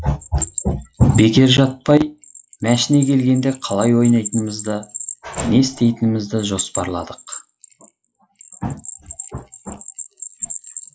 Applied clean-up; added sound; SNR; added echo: classical method log-MMSE.